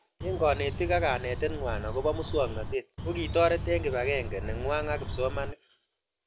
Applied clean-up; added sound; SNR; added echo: none; Bird; 4 dB; none.